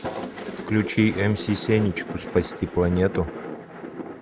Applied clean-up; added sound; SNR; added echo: none; Thunder; 9 dB; none.